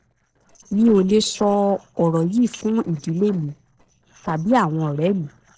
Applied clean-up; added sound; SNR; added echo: neural separator model SepFormer DNS4.